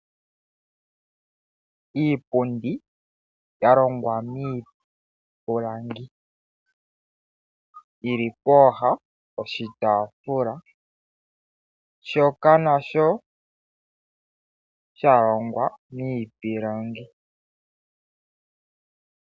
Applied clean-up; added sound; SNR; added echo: none; none; none; none.